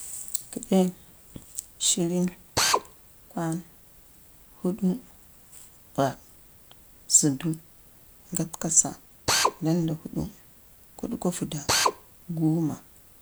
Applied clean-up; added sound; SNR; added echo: none; Drill; -3 dB; none.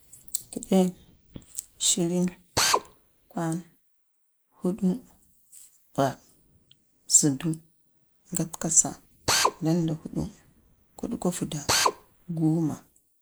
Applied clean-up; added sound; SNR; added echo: neural mask model Resemble Enhance denoiser.